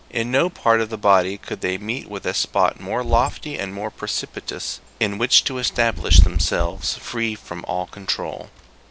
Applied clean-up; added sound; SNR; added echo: none; Wind / Bird; 2 dB; none.